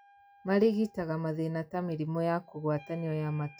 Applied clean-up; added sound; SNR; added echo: classical method log-MMSE.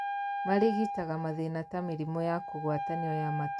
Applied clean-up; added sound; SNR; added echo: none; Wind instrument, woodwind instrument; 4 dB; none.